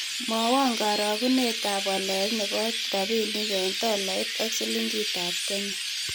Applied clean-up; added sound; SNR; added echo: none; Chirp, tweet; 2 dB; none.